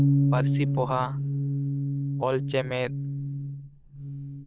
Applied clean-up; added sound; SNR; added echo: neural diffusion model UNIVERSE++.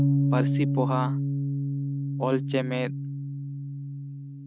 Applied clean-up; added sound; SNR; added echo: none; Bass guitar; -5 dB; none.